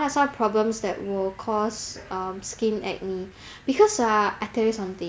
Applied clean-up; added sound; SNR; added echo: none; none; none; none.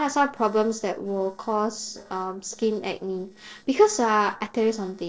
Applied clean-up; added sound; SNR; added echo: neural separator model SepFormer DNS4.